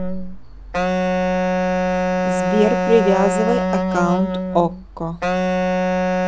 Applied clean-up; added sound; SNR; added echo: none; Wind instrument, woodwind instrument; -2 dB; none.